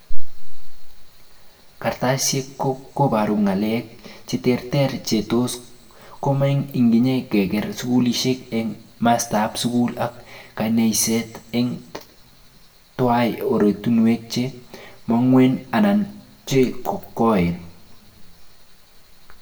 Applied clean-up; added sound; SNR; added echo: none; none; none; reverberation time 0.6 s.